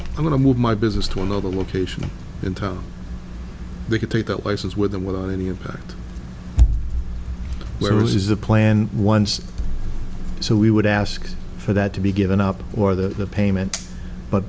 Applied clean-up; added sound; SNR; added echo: none; none; none; none.